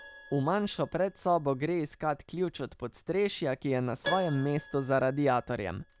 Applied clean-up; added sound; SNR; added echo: none; Keyboard (musical); 15 dB; none.